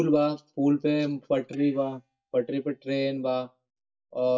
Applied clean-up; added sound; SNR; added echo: neural mask model DeepFilterNet 3.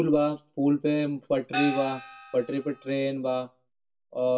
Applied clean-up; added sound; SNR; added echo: none; Gong; 7 dB; reverberation time 0.2 s.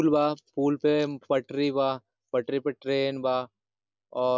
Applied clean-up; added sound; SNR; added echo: none; none; none; none.